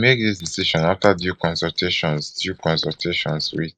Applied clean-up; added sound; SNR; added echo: neural mask model Resemble Enhance denoiser.